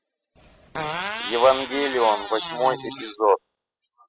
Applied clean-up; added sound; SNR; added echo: classical method spectral subtraction.